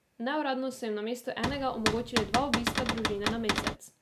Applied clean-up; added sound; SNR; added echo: none; Cupboard open or close / Door; -1 dB; none.